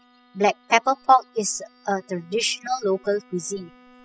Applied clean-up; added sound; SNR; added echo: classical method spectral subtraction.